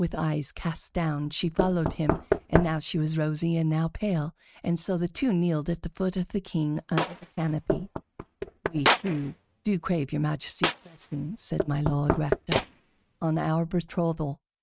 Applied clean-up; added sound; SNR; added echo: neural mask model RNNoise.